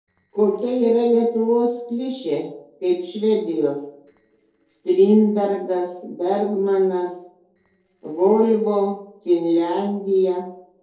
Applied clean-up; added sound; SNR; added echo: neural separator model SepFormer DNS4.